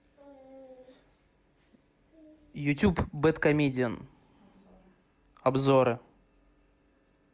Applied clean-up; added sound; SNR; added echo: none; none; none; none.